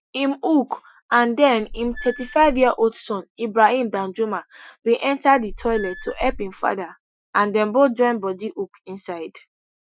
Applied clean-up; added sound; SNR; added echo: classical method Wiener filter.